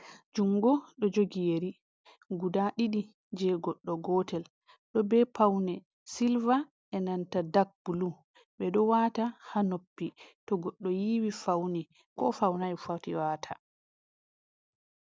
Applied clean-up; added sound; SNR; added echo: none; none; none; none.